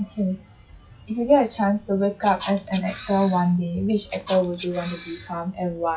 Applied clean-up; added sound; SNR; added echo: classical method log-MMSE.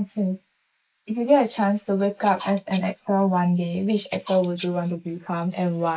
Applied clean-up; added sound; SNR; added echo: neural mask model Resemble Enhance denoiser.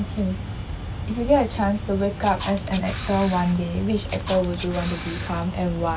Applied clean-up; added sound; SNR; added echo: none; Camera; 14 dB; none.